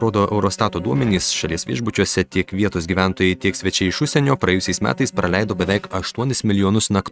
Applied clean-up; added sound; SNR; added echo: neural mask model RNNoise.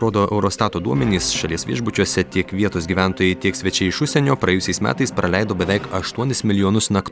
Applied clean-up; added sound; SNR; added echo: none; none; none; none.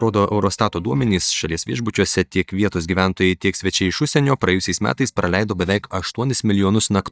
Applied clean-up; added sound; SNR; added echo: neural mask model DeepFilterNet 3.